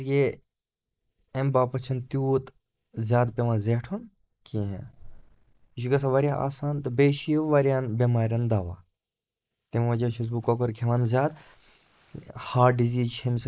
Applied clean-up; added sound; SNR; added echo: neural mask model Resemble Enhance denoiser.